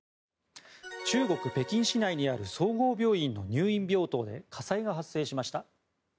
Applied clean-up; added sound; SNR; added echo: none; none; none; none.